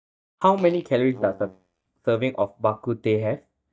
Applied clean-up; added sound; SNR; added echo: neural mask model DeepFilterNet 3.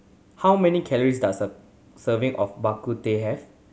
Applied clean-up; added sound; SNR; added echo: none; none; none; none.